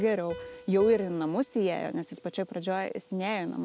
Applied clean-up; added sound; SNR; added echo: none; Piano; 19 dB; none.